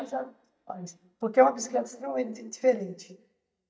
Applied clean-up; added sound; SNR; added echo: neural mask model DeepFilterNet 3.